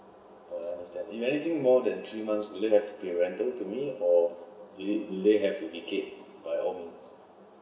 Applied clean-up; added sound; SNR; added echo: none; none; none; reverberation time 0.8 s.